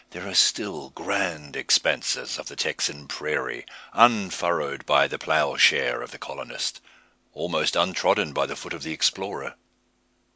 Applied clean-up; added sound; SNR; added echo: none; none; none; none.